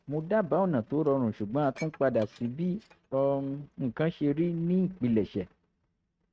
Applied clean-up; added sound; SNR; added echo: neural mask model RNNoise.